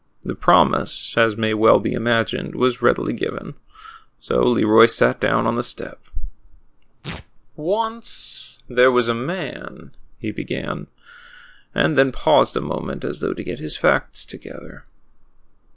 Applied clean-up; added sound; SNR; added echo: none; Tearing; 19 dB; none.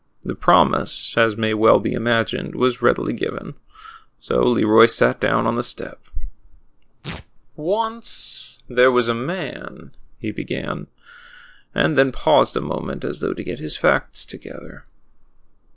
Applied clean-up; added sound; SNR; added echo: neural separator model SepFormer DNS4.